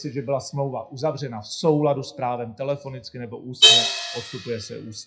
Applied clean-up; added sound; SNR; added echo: classical method WPE with log-MMSE.